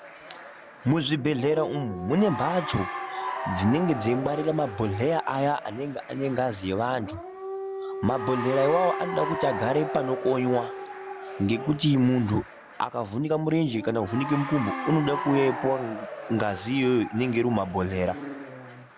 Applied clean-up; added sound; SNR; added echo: none; Siren / Dog + Applause / Cheering; 9 dB; none.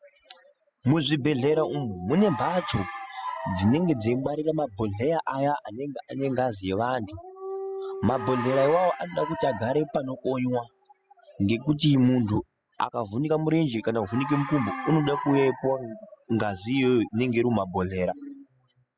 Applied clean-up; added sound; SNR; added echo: classical method spectral subtraction.